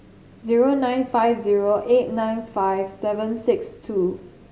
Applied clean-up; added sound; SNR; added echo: none; none; none; none.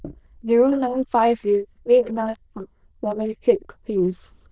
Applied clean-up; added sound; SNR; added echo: neural diffusion model UNIVERSE++.